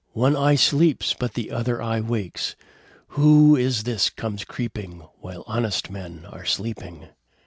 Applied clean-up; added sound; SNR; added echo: none; none; none; none.